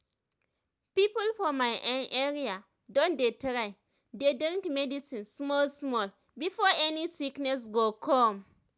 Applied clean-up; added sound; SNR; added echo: none; none; none; none.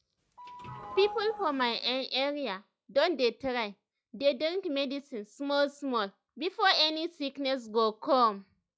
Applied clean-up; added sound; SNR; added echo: classical method log-MMSE.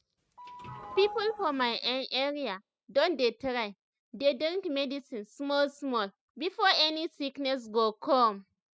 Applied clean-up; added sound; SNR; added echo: classical method spectral subtraction.